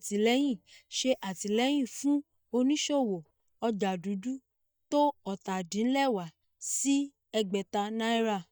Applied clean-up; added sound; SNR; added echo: neural mask model DeepFilterNet 3.